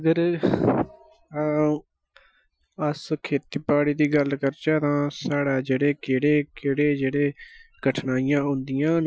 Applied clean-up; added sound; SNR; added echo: classical method Wiener filter.